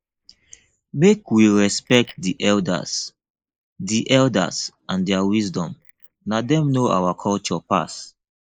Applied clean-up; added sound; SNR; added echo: neural mask model Resemble Enhance denoiser.